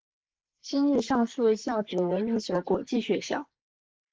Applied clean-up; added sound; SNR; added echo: neural mask model Resemble Enhance denoiser.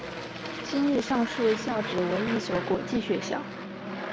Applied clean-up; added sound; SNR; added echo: none; Aircraft; 6 dB; none.